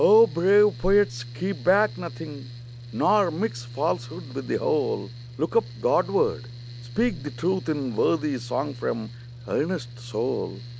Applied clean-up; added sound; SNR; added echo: none; Mechanical fan; 13 dB; none.